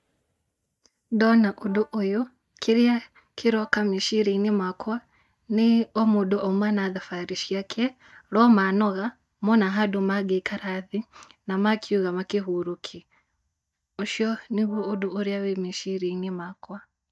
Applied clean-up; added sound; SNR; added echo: neural mask model DeepFilterNet 3.